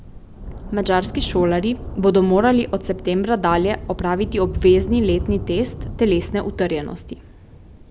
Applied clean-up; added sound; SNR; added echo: none; Thunder; 10 dB; none.